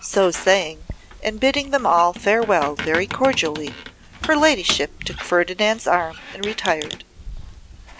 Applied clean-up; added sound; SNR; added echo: none; Squeak; 13 dB; none.